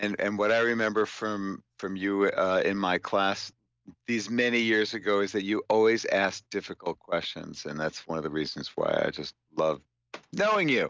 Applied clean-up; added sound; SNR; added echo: none; none; none; none.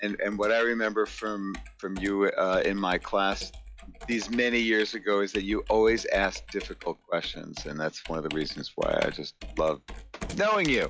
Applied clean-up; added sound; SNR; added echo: classical method log-MMSE.